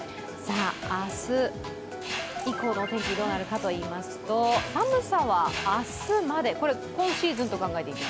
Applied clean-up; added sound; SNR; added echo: none; Mechanisms; 10 dB; none.